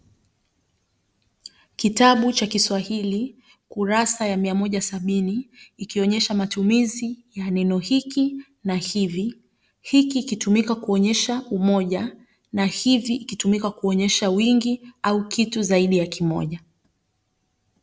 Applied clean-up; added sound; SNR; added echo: none; none; none; none.